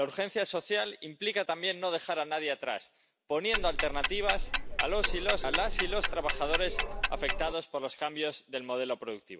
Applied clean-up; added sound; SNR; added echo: none; Tick-tock; -2 dB; none.